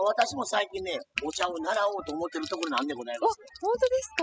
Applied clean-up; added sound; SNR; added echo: classical method spectral subtraction.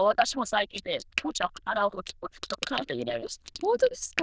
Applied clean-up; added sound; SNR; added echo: neural diffusion model UNIVERSE++.